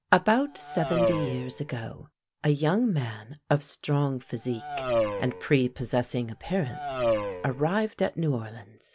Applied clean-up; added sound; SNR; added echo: none; Race car, auto racing; 3 dB; none.